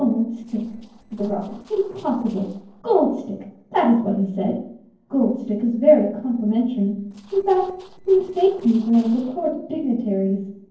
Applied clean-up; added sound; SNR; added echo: neural separator model SepFormer DNS4.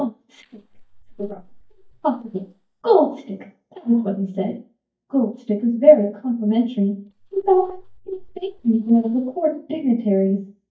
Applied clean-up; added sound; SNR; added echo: neural mask model DeepFilterNet 3.